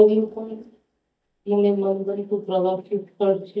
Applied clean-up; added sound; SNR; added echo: neural mask model DeepFilterNet 3.